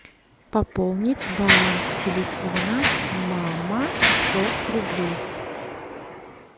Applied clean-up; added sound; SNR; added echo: none; Mechanisms; -1 dB; none.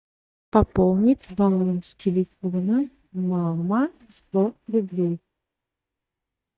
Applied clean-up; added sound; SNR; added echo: neural mask model DeepFilterNet 3.